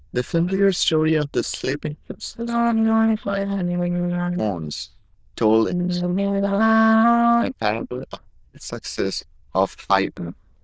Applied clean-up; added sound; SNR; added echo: neural diffusion model UNIVERSE++.